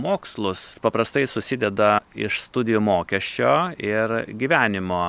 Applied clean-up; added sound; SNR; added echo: none; none; none; none.